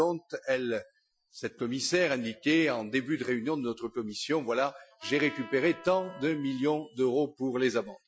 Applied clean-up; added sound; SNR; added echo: classical method Wiener filter.